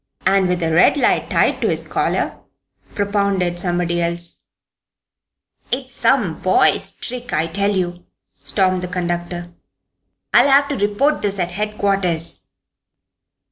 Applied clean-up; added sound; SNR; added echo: none; none; none; none.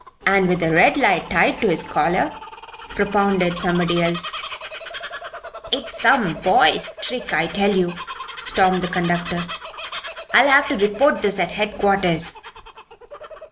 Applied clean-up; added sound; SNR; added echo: none; Bird vocalization, bird call, bird song; 13 dB; none.